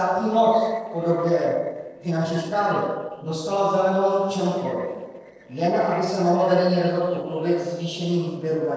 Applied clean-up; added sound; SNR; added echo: neural separator model SepFormer DNS4.